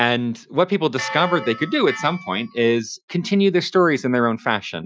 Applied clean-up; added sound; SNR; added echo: classical method Wiener filter.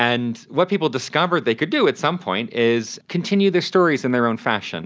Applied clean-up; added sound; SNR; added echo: none; none; none; none.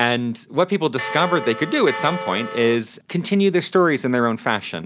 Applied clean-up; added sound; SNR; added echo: none; Bell; 9 dB; none.